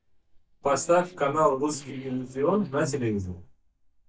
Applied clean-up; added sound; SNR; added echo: neural mask model DeepFilterNet 3.